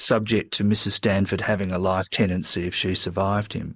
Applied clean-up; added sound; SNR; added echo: neural mask model Resemble Enhance denoiser.